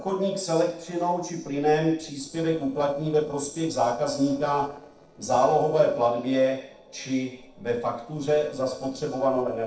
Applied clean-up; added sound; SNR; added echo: neural separator model SepFormer DNS4.